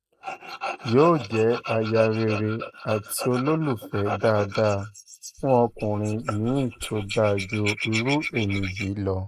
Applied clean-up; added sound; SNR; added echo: neural mask model Resemble Enhance denoiser.